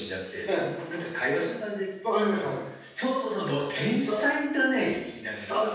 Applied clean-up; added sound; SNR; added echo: none; none; none; reverberation time 0.9 s.